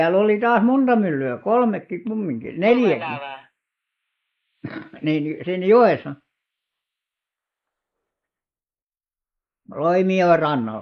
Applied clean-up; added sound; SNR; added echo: neural mask model Resemble Enhance denoiser.